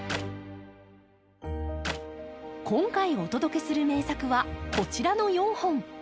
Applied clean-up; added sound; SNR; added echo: none; Clapping; 12 dB; none.